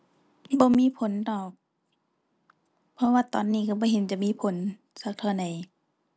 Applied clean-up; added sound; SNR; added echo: none; none; none; none.